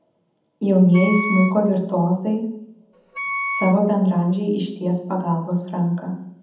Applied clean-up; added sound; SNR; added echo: none; Wind instrument, woodwind instrument; 7 dB; reverberation time 0.8 s.